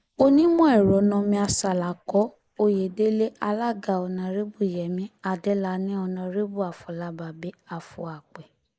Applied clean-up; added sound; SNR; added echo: neural mask model Resemble Enhance denoiser.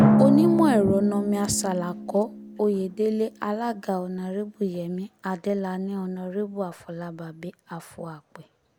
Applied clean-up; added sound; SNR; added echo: none; Drum; 2 dB; none.